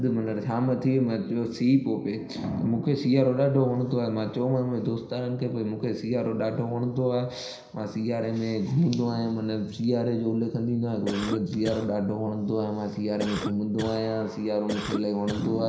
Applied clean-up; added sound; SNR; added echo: none; Cough; 9 dB; reverberation time 0.5 s.